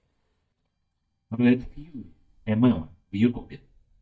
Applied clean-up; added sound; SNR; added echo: neural mask model DeepFilterNet 3.